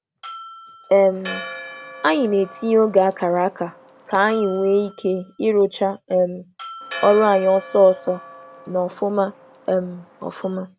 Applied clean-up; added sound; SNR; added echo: none; Church bell + Bell; 17 dB; none.